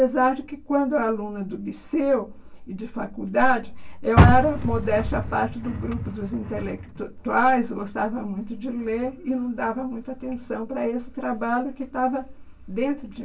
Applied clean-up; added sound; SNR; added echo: none; Car; 5 dB; reverberation time 0.1 s.